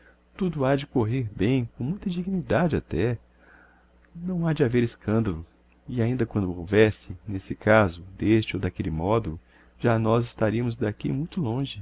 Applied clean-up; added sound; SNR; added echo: none; none; none; none.